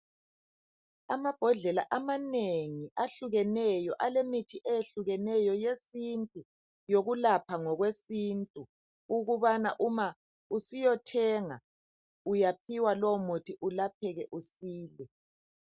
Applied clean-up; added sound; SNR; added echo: none; none; none; none.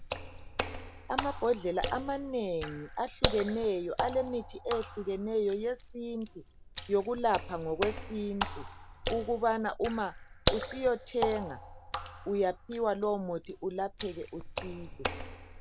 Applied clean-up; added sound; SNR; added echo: none; Water / Splash, splatter; 3 dB; none.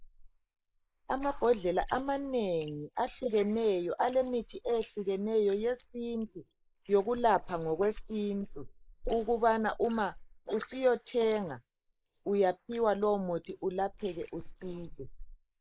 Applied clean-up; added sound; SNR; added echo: neural mask model Resemble Enhance denoiser.